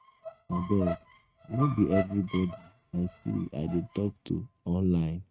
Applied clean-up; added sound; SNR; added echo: neural mask model RNNoise.